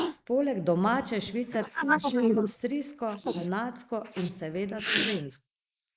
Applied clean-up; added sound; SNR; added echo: neural mask model Resemble Enhance denoiser.